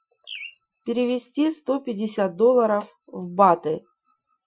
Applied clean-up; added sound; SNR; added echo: classical method Wiener filter.